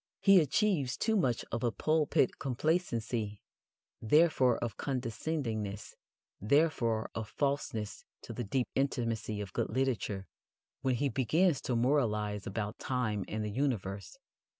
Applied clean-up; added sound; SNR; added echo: none; none; none; none.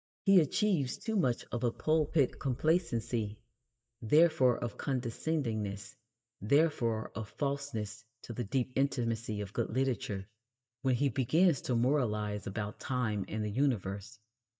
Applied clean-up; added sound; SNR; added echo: neural mask model DeepFilterNet 3.